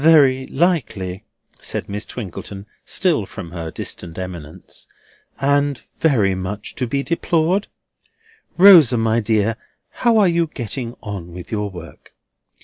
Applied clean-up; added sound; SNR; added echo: none; none; none; none.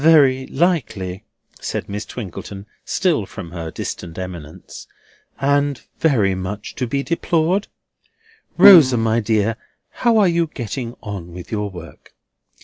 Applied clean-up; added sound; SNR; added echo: none; Keyboard (musical); 1 dB; none.